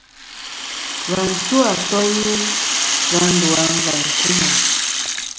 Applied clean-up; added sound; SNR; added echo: none; Rattle (instrument); -2 dB; none.